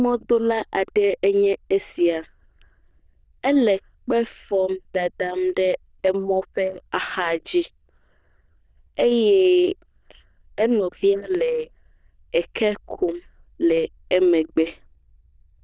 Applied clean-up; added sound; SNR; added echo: neural diffusion model UNIVERSE++.